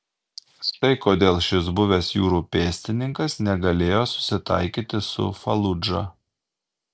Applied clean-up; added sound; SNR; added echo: none; none; none; none.